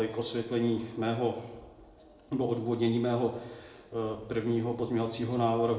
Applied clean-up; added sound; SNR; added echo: none; none; none; reverberation time 0.7 s.